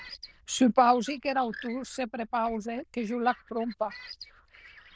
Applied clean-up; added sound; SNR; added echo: neural diffusion model UNIVERSE++.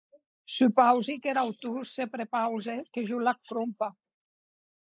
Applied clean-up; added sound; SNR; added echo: neural mask model Resemble Enhance denoiser.